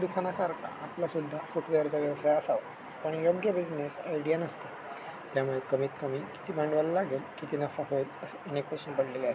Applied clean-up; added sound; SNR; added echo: none; none; none; none.